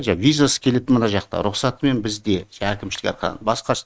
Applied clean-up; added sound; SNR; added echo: neural mask model RNNoise.